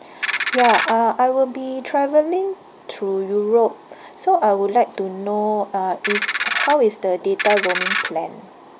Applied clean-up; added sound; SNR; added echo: none; Ratchet, pawl; -1 dB; none.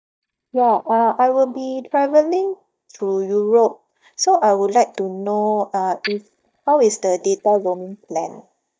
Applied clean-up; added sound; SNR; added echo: neural mask model DeepFilterNet 3.